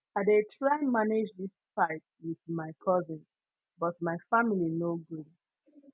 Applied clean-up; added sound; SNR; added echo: none; none; none; none.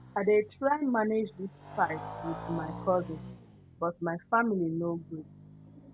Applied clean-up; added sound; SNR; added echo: none; Motorcycle; 14 dB; none.